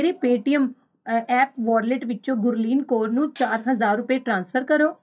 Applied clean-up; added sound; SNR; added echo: neural mask model DeepFilterNet 3.